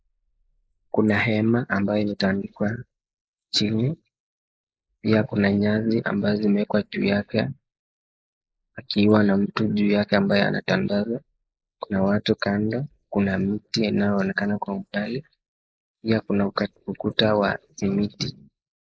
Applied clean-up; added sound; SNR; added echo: neural mask model Resemble Enhance denoiser.